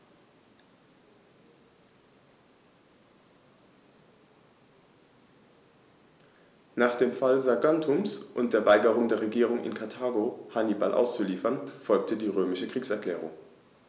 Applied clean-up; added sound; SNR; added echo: none; none; none; none.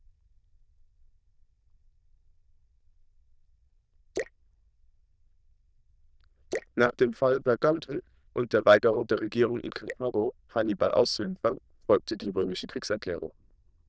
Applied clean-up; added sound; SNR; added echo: neural diffusion model UNIVERSE++.